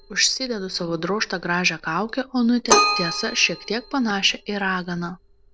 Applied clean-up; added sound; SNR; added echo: none; Keyboard (musical); 4 dB; none.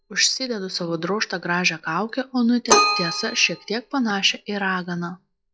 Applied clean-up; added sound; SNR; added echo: classical method log-MMSE.